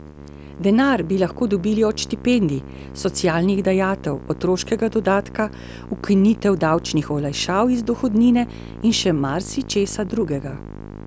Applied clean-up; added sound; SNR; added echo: none; Musical instrument; 15 dB; none.